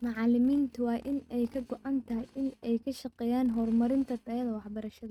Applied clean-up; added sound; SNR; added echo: neural mask model RNNoise.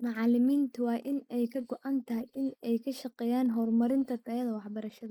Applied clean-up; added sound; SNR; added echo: neural mask model Resemble Enhance denoiser.